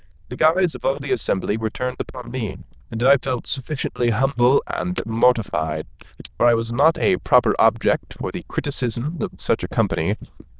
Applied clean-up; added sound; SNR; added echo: neural diffusion model UNIVERSE++.